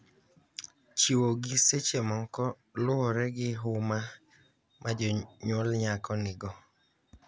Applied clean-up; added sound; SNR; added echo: none; none; none; none.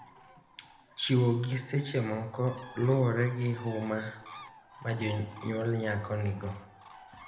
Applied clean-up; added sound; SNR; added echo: none; Bird; 20 dB; reverberation time 0.9 s.